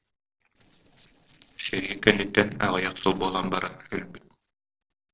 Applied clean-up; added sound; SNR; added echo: neural separator model SepFormer DNS4.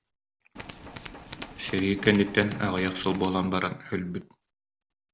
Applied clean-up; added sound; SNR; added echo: none; Tools; 10 dB; none.